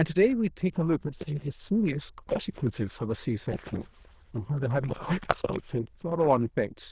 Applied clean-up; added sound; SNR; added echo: neural diffusion model UNIVERSE++.